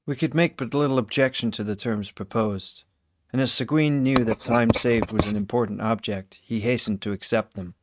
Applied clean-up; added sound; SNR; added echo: neural mask model RNNoise.